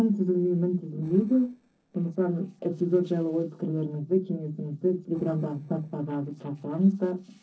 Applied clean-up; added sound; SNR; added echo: neural separator model SepFormer DNS4.